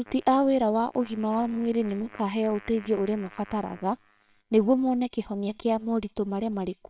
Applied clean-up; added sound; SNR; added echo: neural separator model SepFormer WHAMR!.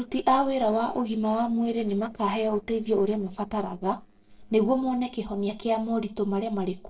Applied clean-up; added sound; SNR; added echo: neural separator model SepFormer DNS4.